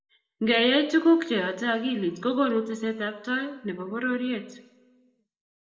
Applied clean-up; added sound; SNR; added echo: none; none; none; reverberation time 0.8 s.